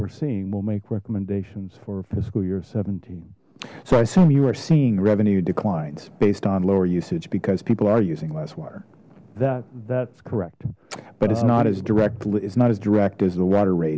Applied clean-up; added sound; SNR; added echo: none; none; none; none.